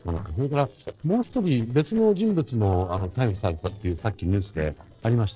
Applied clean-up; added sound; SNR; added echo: neural separator model SepFormer DNS4.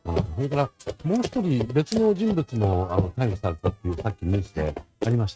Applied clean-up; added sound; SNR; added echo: neural mask model RNNoise.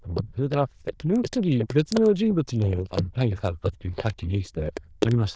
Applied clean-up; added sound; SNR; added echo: neural diffusion model UNIVERSE++.